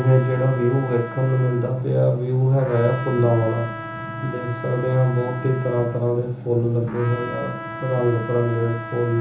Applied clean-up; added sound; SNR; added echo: none; Trumpet; 13 dB; reverberation time 1.2 s.